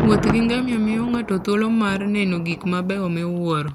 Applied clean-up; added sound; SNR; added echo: none; Thunder; 8 dB; none.